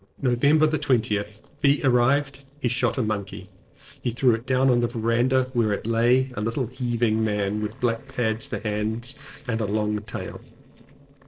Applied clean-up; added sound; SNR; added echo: neural separator model SepFormer DNS4.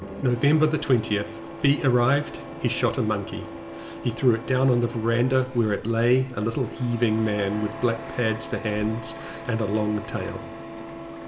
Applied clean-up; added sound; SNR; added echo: none; Printer; 13 dB; reverberation time 0.8 s.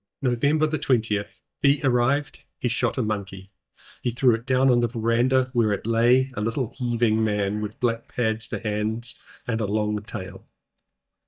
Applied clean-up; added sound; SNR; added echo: neural mask model DeepFilterNet 3.